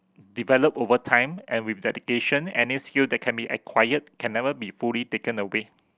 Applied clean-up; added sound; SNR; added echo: none; none; none; none.